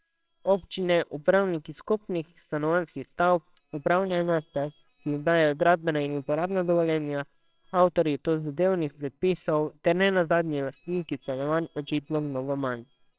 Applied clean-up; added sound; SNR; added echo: neural separator model SepFormer WHAMR!.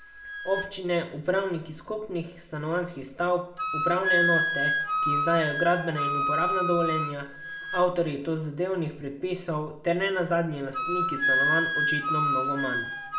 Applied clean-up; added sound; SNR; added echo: none; Wind instrument, woodwind instrument; 1 dB; reverberation time 0.9 s.